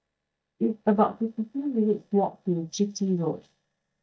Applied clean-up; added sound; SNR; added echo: neural mask model DeepFilterNet 3.